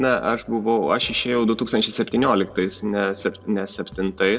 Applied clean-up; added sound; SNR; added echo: none; none; none; reverberation time 0.9 s.